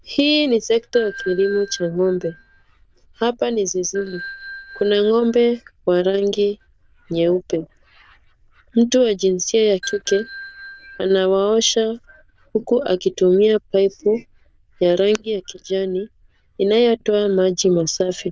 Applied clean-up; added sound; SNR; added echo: neural diffusion model UNIVERSE++.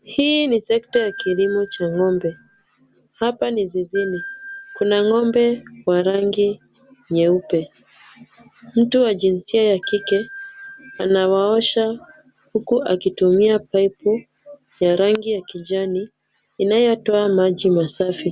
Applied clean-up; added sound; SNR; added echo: none; Ringtone / Bell; 15 dB; none.